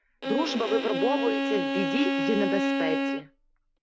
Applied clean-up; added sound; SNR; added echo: none; Bowed string instrument; -1 dB; none.